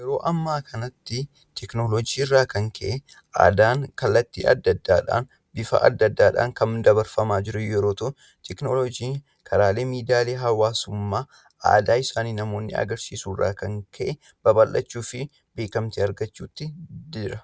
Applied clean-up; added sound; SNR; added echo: none; none; none; none.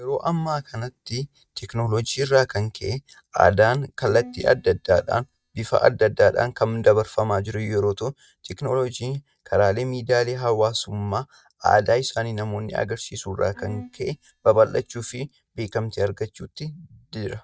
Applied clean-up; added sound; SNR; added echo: neural mask model DeepFilterNet 3.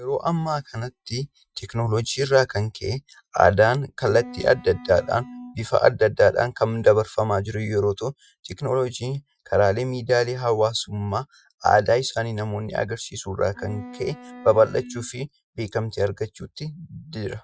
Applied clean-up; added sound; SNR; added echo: classical method Wiener filter.